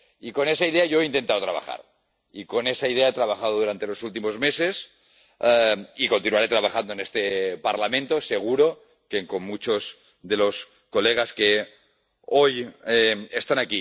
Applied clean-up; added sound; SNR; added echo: none; none; none; none.